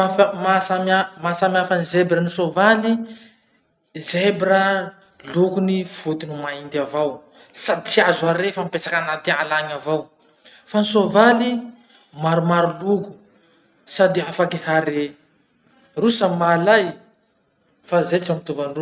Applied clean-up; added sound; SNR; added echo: none; none; none; none.